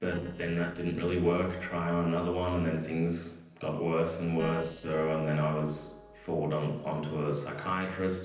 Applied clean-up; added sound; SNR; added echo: neural separator model SepFormer DNS4.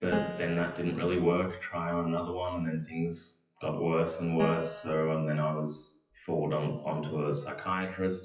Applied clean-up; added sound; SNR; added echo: classical method WPE with log-MMSE.